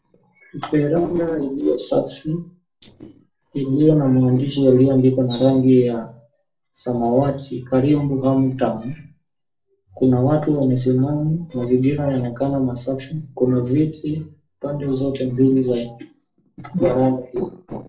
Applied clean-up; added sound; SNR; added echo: neural separator model SepFormer DNS4.